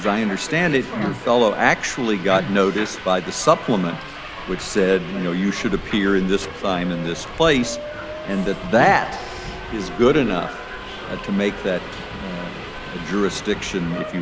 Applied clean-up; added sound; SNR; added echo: none; Liquid + Subway, metro, underground; 10 dB; none.